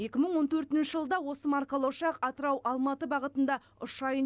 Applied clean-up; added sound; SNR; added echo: none; none; none; none.